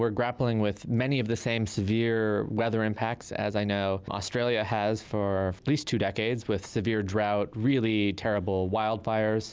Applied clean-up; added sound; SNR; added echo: none; none; none; none.